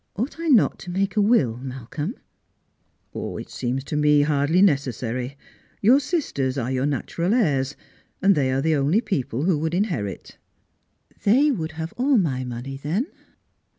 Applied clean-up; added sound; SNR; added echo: none; none; none; none.